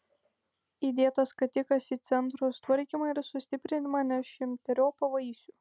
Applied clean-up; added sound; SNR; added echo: none; none; none; none.